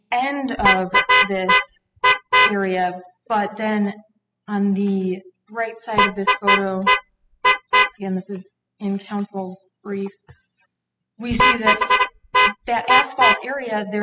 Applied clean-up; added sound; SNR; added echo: classical method spectral subtraction.